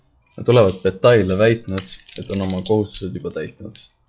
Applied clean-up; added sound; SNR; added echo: classical method log-MMSE.